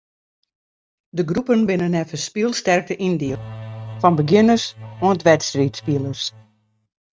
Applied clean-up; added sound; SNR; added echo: neural mask model RNNoise.